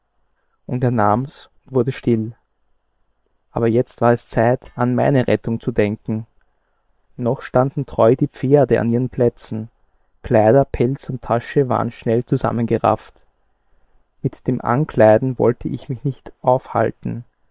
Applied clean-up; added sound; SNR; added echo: neural separator model SepFormer WHAM!.